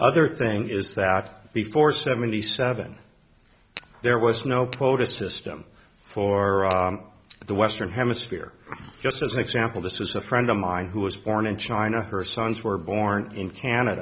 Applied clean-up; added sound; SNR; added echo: none; Tap / Glass; 19 dB; none.